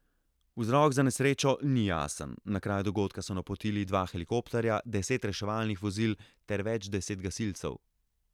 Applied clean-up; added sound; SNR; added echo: none; none; none; none.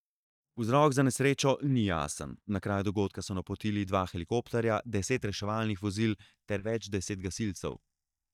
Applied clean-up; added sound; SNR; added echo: neural mask model DeepFilterNet 3.